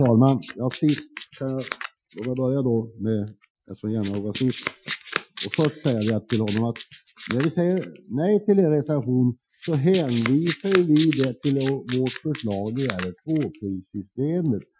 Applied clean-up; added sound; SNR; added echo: classical method Wiener filter.